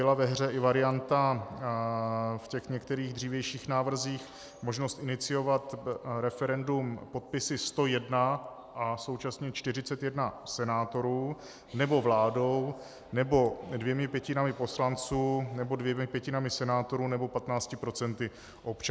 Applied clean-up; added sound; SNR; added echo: none; none; none; none.